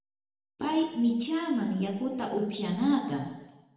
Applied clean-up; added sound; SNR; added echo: none; none; none; reverberation time 1.0 s.